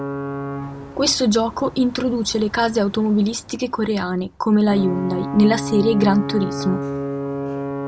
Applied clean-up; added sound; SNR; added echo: none; Alarm / Ocean / Boat, Water vehicle; 9 dB; none.